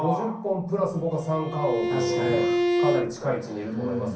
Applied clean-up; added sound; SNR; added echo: none; Bowed string instrument; 0 dB; reverberation time 0.6 s.